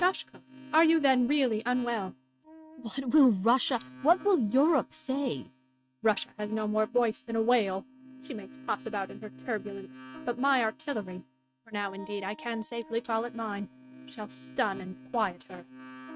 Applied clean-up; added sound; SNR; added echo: neural mask model RNNoise.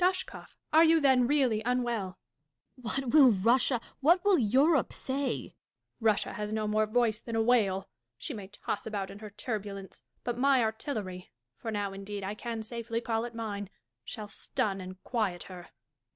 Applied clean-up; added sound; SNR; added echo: none; none; none; none.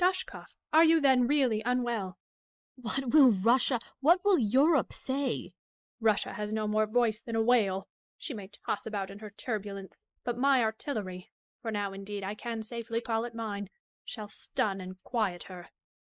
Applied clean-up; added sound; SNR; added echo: neural mask model Resemble Enhance denoiser.